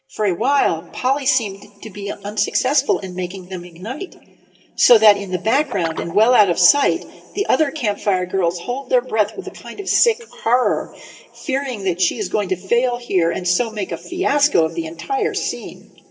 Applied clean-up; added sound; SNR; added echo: none; Guitar; 16 dB; reverberation time 2.2 s.